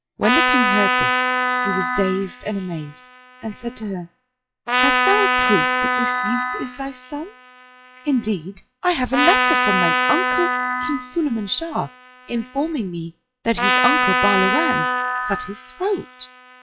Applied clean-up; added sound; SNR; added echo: classical method log-MMSE.